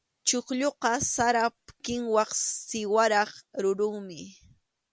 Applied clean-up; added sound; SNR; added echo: none; none; none; none.